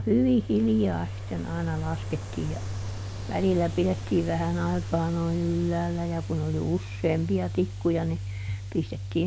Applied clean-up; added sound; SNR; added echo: none; Ocean; 16 dB; none.